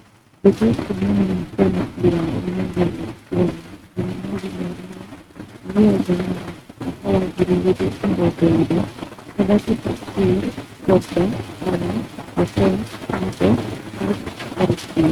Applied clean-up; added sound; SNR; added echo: neural mask model RNNoise.